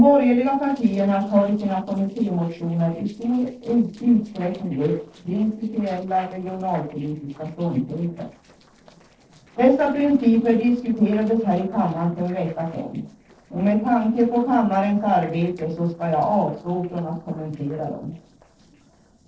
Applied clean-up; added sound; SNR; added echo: neural separator model SepFormer DNS4.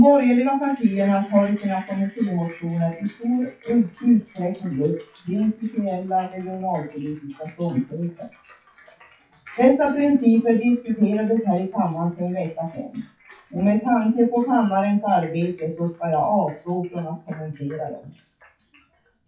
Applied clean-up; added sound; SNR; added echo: classical method WPE with log-MMSE.